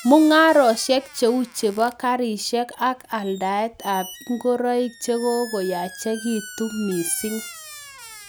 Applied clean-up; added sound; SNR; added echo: none; Squeak; 18 dB; none.